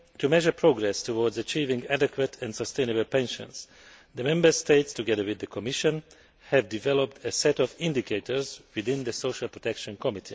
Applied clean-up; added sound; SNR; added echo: none; none; none; none.